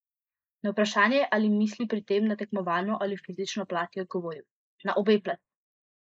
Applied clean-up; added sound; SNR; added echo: neural mask model Resemble Enhance denoiser.